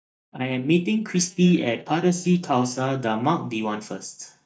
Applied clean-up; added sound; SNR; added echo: neural mask model DeepFilterNet 3.